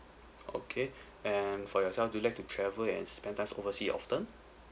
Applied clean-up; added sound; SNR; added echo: none; none; none; none.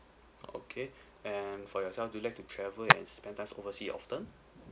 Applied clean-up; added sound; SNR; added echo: none; Hands; -3 dB; none.